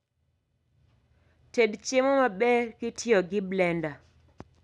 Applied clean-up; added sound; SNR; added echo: none; none; none; none.